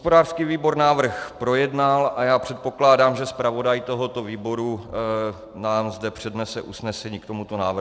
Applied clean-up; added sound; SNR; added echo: none; none; none; none.